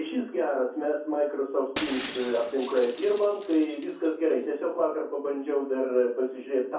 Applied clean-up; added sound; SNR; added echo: none; Shatter; 11 dB; reverberation time 0.6 s.